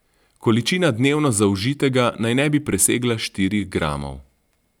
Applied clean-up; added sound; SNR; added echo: none; none; none; none.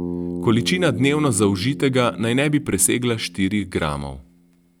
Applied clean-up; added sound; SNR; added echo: none; Bass guitar; 11 dB; none.